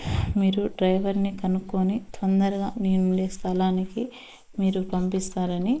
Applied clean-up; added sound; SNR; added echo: neural mask model Resemble Enhance denoiser.